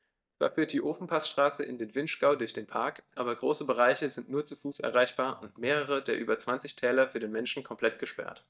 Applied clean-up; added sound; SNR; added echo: neural mask model DeepFilterNet 3.